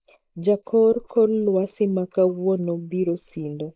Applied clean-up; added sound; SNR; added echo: neural mask model Resemble Enhance denoiser.